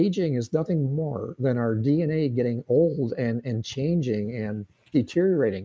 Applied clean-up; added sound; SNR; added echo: none; none; none; none.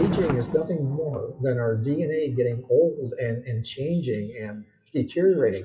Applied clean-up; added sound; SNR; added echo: classical method WPE with log-MMSE.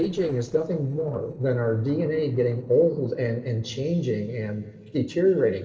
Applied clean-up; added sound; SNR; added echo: neural separator model SepFormer DNS4.